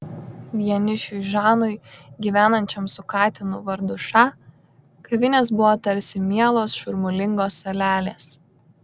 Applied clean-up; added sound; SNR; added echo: none; none; none; none.